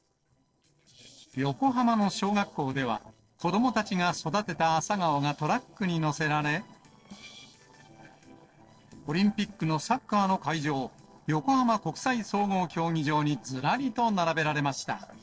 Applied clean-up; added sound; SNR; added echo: neural separator model SepFormer DNS4.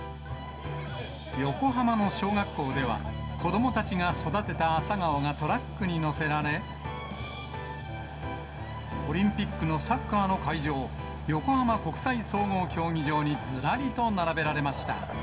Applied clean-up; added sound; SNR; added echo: none; Bass guitar; 10 dB; reverberation time 0.4 s.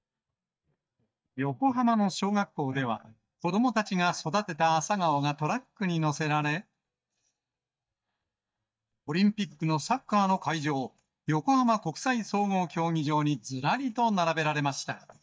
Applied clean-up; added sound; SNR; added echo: neural mask model DeepFilterNet 3.